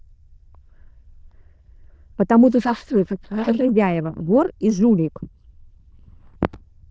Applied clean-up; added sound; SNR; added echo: neural diffusion model UNIVERSE++.